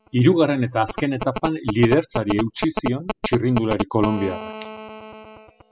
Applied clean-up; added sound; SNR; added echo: classical method spectral subtraction.